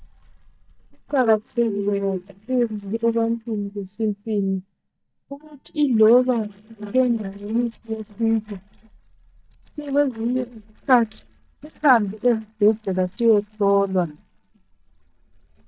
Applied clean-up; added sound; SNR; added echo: neural mask model DeepFilterNet 3.